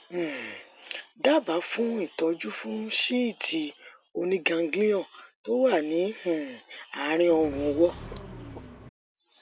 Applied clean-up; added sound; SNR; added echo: none; Accelerating, revving, vroom; 13 dB; none.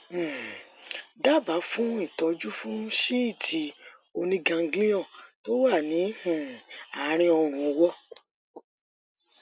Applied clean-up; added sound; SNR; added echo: none; none; none; none.